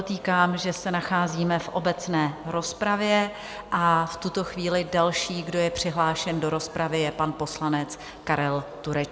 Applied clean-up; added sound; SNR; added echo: none; none; none; none.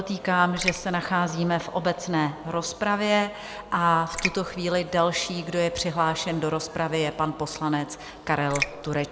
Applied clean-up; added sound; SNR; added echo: none; Raindrop; 7 dB; none.